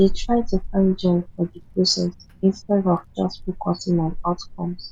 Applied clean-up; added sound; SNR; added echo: none; Wind; 9 dB; none.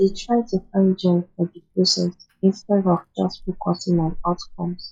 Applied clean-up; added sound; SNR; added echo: classical method log-MMSE.